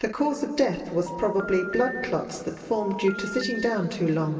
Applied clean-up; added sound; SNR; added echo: none; Telephone; 11 dB; reverberation time 2.6 s.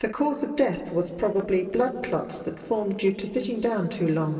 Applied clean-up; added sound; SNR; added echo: neural separator model SepFormer DNS4.